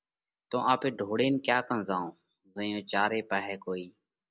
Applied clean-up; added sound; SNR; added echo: none; none; none; none.